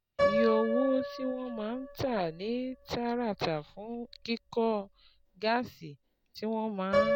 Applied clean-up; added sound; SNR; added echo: none; Piano; 3 dB; none.